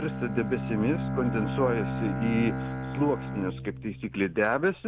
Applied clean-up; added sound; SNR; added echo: none; Bowed string instrument; 4 dB; none.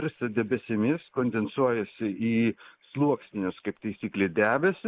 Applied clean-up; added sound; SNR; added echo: neural mask model Resemble Enhance denoiser.